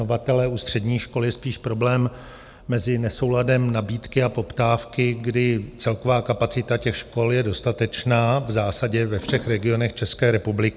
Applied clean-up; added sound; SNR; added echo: none; none; none; none.